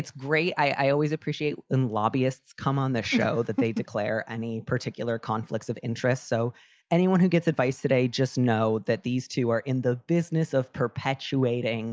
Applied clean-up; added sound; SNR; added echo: none; none; none; none.